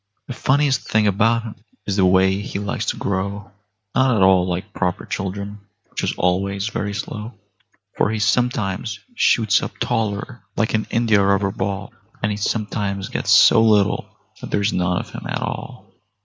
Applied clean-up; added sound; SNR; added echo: none; none; none; none.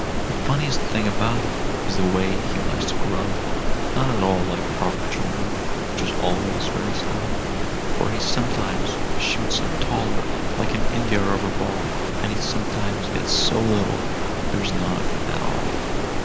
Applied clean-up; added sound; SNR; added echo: none; Stream; -4 dB; none.